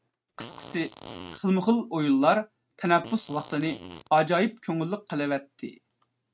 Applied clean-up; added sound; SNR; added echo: neural mask model RNNoise.